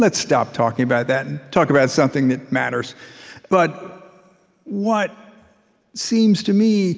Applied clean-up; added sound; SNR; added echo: none; none; none; none.